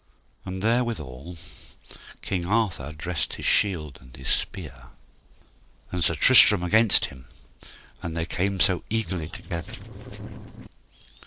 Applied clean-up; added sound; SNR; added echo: neural separator model SepFormer DNS4.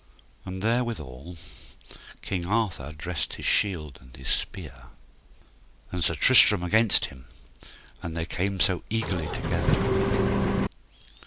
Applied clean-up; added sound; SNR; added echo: none; Engine; -5 dB; none.